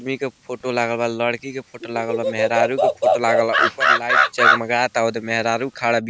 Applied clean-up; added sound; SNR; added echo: none; Animal; -1 dB; none.